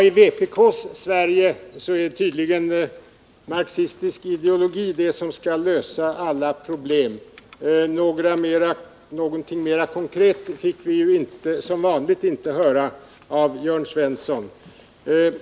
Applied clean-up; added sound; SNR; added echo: none; none; none; none.